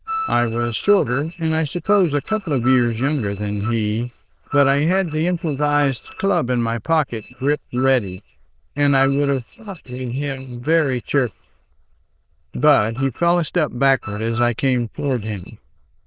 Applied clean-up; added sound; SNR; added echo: neural diffusion model UNIVERSE++.